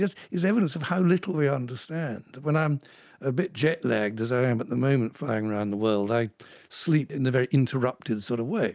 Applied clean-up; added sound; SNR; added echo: none; none; none; none.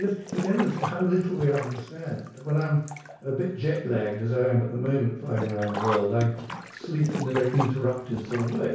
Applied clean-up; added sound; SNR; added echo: none; Sink (filling or washing); 10 dB; reverberation time 0.6 s.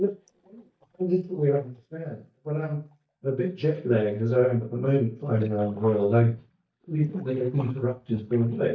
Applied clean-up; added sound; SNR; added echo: neural mask model DeepFilterNet 3.